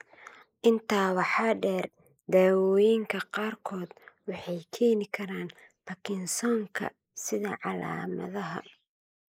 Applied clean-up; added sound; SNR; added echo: neural mask model Resemble Enhance denoiser.